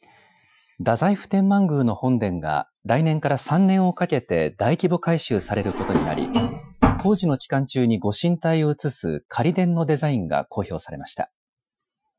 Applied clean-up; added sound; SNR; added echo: classical method Wiener filter.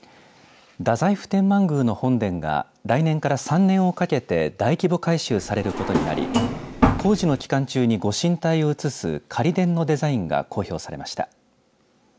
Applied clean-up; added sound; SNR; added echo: none; Drawer open or close; 1 dB; none.